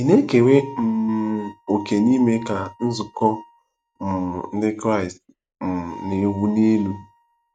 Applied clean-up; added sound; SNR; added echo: neural mask model RNNoise.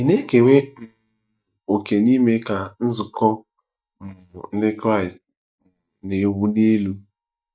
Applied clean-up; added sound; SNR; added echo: neural mask model DeepFilterNet 3.